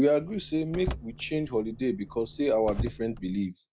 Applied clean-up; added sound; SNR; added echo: none; Car; 10 dB; none.